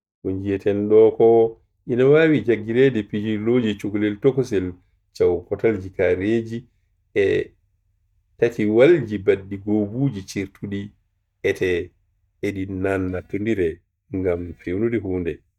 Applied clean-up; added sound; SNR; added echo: neural mask model DeepFilterNet 3.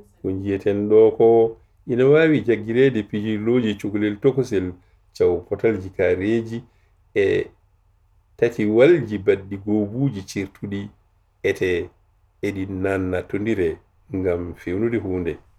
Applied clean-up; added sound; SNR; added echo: none; none; none; none.